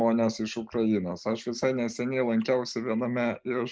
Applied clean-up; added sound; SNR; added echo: neural mask model Resemble Enhance denoiser.